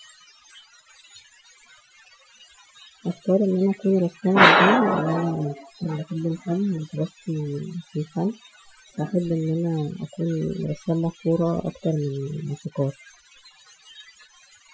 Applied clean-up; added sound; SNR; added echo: classical method Wiener filter.